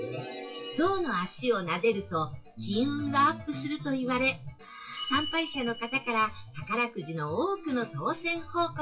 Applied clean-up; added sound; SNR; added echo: classical method WPE with log-MMSE.